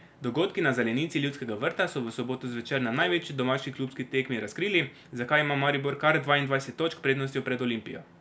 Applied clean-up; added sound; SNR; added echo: none; Bowed string instrument; 16 dB; none.